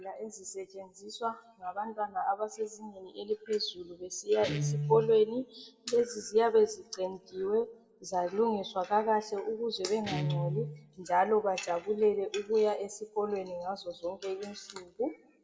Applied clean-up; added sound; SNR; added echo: none; Guitar; 11 dB; reverberation time 0.6 s.